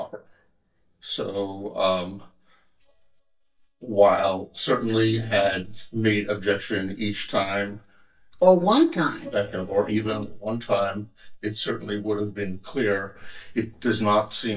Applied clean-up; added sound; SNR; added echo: neural mask model DeepFilterNet 3.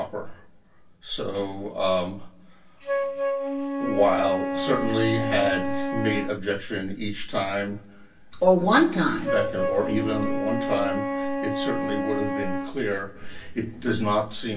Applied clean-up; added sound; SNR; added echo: none; Wind instrument, woodwind instrument; 4 dB; reverberation time 0.2 s.